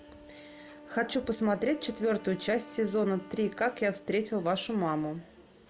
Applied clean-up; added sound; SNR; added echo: none; Wind instrument, woodwind instrument; 19 dB; none.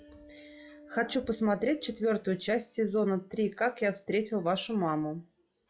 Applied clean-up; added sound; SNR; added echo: classical method log-MMSE.